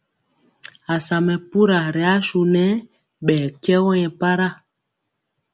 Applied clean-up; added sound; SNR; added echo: none; none; none; none.